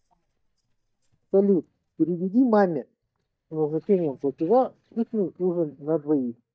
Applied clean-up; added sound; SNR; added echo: neural mask model DeepFilterNet 3.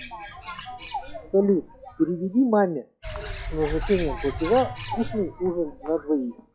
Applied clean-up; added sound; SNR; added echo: classical method log-MMSE.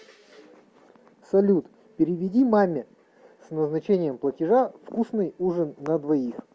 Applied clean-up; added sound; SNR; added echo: none; none; none; none.